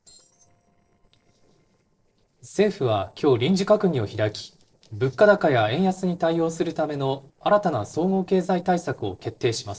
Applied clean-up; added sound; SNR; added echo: neural separator model SepFormer DNS4.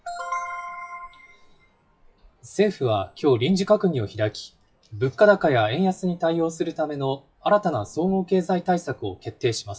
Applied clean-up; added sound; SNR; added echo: classical method WPE with log-MMSE.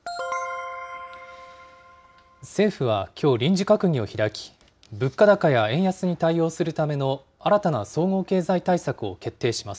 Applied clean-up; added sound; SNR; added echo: none; none; none; none.